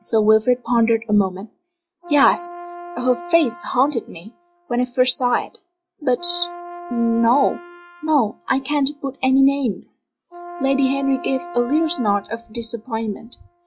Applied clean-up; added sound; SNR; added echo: classical method log-MMSE.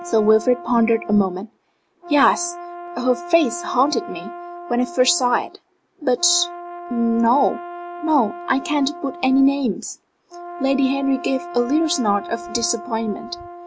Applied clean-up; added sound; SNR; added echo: none; Brass instrument; 13 dB; none.